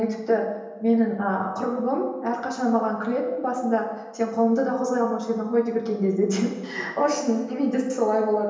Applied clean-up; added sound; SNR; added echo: none; none; none; reverberation time 1.0 s.